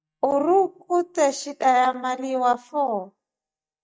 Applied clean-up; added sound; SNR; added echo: neural mask model DeepFilterNet 3.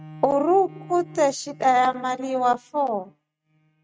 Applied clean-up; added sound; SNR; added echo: neural mask model RNNoise.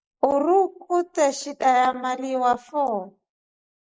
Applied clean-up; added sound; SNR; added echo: neural mask model Resemble Enhance denoiser.